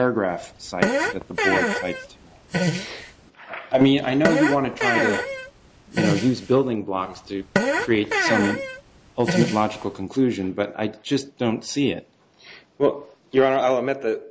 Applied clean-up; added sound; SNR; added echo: none; Fart; 2 dB; none.